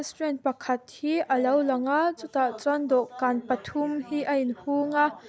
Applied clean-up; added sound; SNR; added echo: none; none; none; none.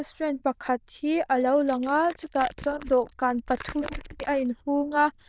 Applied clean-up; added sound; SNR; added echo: neural diffusion model UNIVERSE++.